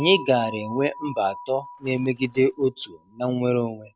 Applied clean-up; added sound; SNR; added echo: neural mask model RNNoise.